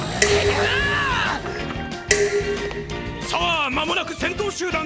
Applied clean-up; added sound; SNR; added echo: none; Dishes, pots, and pans; 1 dB; none.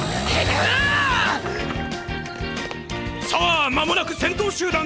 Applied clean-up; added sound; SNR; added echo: none; none; none; none.